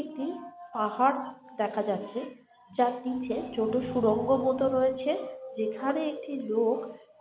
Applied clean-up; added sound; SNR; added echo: none; none; none; none.